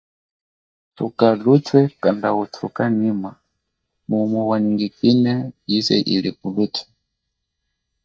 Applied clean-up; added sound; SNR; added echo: neural mask model DeepFilterNet 3.